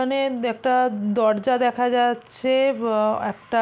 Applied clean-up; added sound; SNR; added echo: none; none; none; none.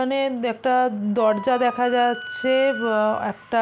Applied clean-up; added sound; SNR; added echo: none; Wind instrument, woodwind instrument; 13 dB; none.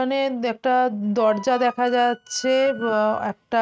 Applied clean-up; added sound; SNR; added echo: neural mask model RNNoise.